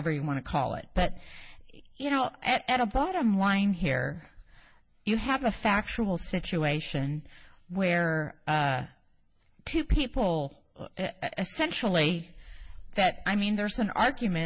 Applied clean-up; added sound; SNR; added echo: none; none; none; none.